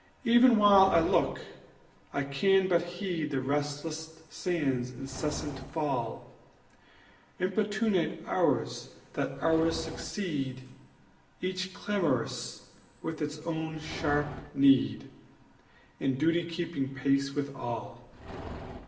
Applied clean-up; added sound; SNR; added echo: none; Livestock, farm animals, working animals; 17 dB; reverberation time 1.0 s.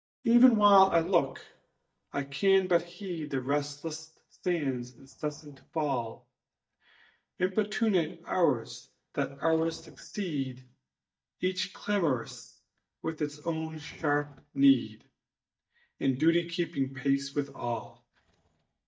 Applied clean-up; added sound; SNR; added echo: neural mask model DeepFilterNet 3.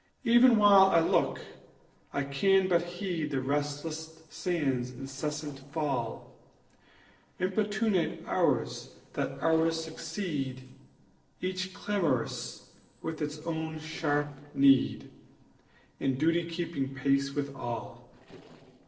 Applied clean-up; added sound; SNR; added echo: neural separator model SepFormer DNS4.